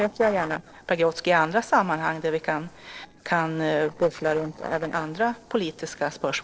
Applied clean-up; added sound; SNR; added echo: neural separator model SepFormer DNS4.